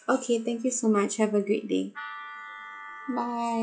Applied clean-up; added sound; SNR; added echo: classical method log-MMSE.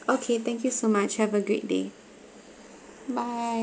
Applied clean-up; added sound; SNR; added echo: none; none; none; none.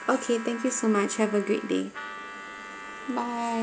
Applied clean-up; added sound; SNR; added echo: none; Harmonica; 12 dB; none.